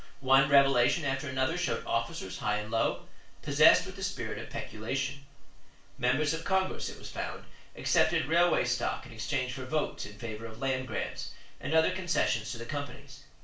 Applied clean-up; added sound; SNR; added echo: none; none; none; reverberation time 0.4 s.